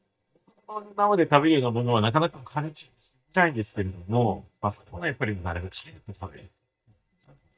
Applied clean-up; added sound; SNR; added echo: neural mask model DeepFilterNet 3.